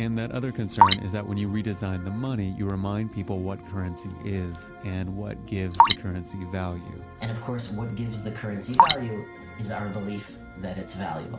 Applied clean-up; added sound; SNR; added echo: none; Drip; -4 dB; none.